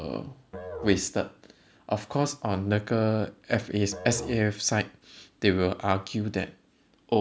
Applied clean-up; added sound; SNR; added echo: none; Musical instrument; 16 dB; none.